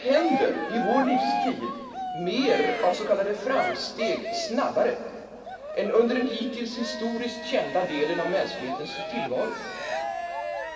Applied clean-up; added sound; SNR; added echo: none; Cheering; 6 dB; reverberation time 2.4 s.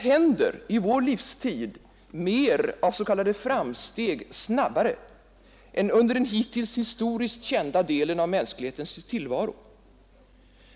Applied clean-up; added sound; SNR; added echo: none; none; none; none.